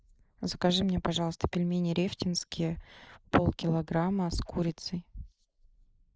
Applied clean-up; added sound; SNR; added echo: neural mask model Resemble Enhance denoiser.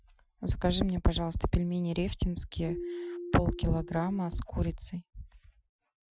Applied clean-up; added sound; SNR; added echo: classical method Wiener filter.